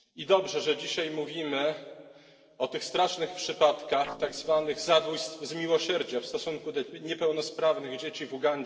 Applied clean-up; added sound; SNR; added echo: neural separator model SepFormer DNS4.